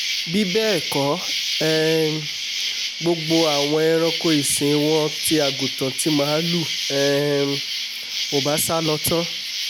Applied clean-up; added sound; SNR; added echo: none; Insect; 4 dB; none.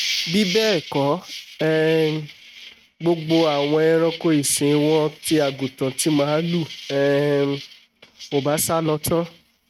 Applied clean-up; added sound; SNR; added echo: neural mask model RNNoise.